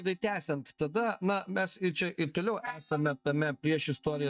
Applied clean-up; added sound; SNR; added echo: neural mask model DeepFilterNet 3.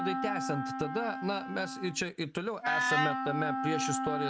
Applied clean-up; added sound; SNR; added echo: none; Wind instrument, woodwind instrument; -1 dB; none.